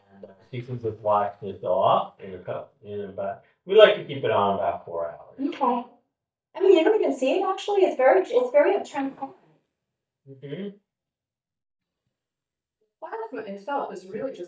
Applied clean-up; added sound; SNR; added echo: neural mask model DeepFilterNet 3.